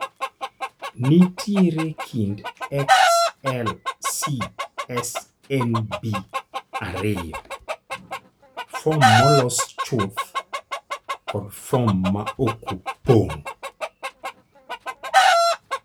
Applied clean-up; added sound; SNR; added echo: none; Chicken, rooster; 0 dB; none.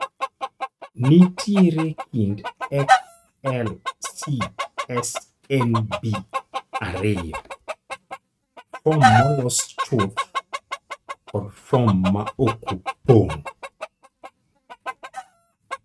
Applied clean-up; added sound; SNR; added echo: neural mask model RNNoise.